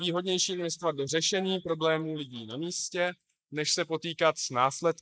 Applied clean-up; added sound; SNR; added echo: neural mask model Resemble Enhance denoiser.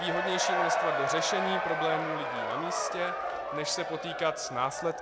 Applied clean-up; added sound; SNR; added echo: none; Crowd / Cheering; -2 dB; none.